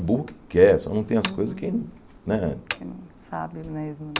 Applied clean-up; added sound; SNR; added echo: none; Hammer; 15 dB; none.